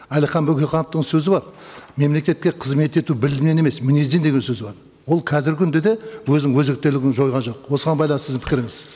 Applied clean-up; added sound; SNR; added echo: none; none; none; none.